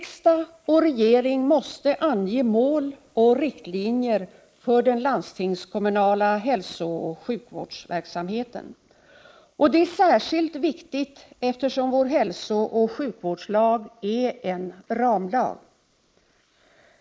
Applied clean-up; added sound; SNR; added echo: neural mask model Resemble Enhance denoiser.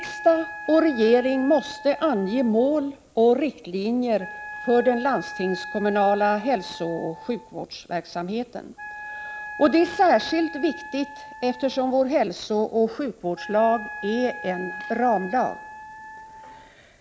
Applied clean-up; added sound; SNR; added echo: none; Wind instrument, woodwind instrument; 14 dB; none.